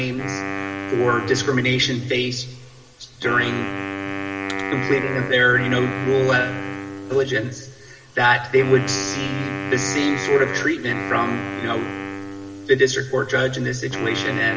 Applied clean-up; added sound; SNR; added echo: none; Wind instrument, woodwind instrument; 7 dB; reverberation time 2.4 s.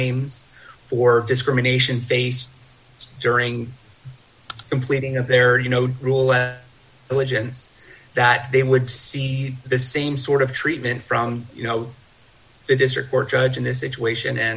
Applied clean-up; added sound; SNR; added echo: none; none; none; none.